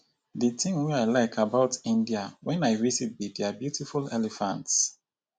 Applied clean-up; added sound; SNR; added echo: none; none; none; none.